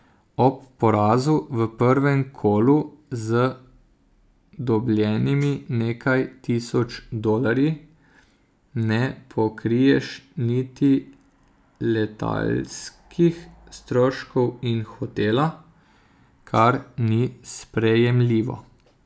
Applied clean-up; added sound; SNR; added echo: none; none; none; none.